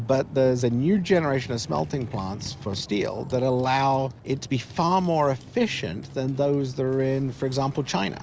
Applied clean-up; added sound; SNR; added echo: none; Motorcycle; 17 dB; none.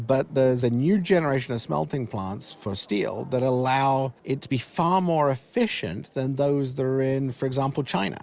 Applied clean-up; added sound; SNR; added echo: none; none; none; none.